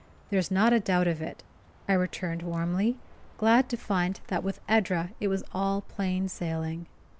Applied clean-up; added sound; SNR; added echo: none; Bird; 19 dB; none.